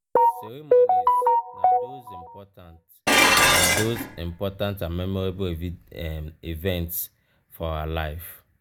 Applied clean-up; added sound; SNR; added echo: none; Dishes, pots, and pans; -2 dB; none.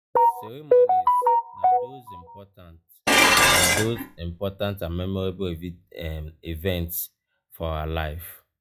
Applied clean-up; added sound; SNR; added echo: classical method log-MMSE.